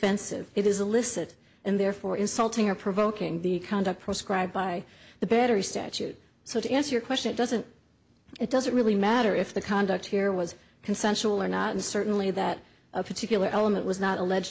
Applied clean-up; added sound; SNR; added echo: none; none; none; none.